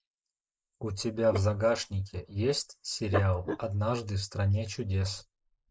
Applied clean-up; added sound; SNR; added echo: neural mask model Resemble Enhance denoiser.